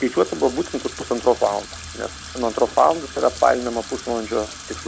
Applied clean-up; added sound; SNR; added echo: none; Sink (filling or washing) / Water tap, faucet; 14 dB; none.